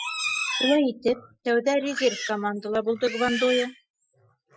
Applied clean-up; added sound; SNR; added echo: classical method Wiener filter.